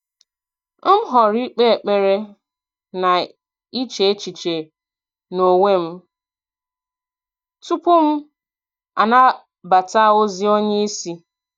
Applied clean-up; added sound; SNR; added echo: neural mask model DeepFilterNet 3.